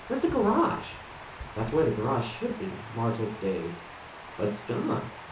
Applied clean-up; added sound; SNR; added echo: none; Water; 13 dB; reverberation time 0.8 s.